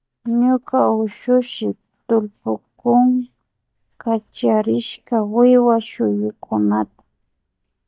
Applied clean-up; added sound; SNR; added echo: neural mask model DeepFilterNet 3.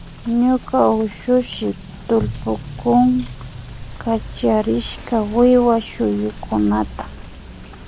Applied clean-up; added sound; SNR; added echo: none; Motor vehicle (road) / Rain; 13 dB; none.